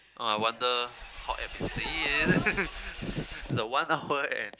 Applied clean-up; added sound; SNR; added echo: none; Engine / Vehicle; 12 dB; none.